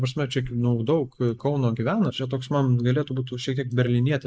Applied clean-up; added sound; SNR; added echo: neural mask model Resemble Enhance denoiser.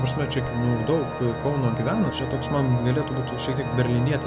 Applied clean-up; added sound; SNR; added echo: none; Organ; 6 dB; none.